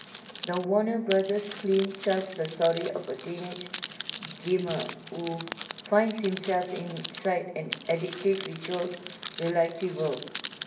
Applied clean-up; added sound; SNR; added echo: none; Crackle; 8 dB; reverberation time 0.7 s.